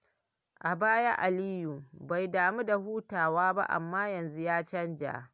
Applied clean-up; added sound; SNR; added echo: none; none; none; none.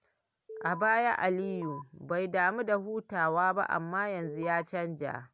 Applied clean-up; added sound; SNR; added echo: none; Alarm; 11 dB; none.